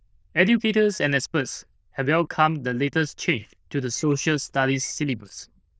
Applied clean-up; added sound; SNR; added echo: neural diffusion model UNIVERSE++.